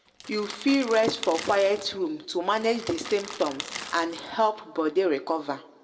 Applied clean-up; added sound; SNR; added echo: none; Crackle; 13 dB; reverberation time 1.0 s.